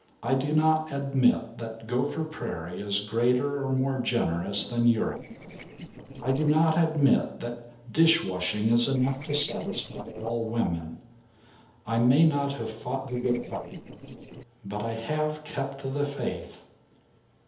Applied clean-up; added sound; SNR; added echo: neural separator model SepFormer DNS4.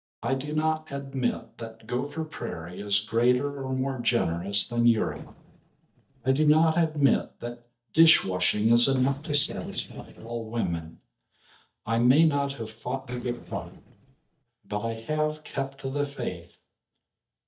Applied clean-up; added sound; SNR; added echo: neural mask model DeepFilterNet 3.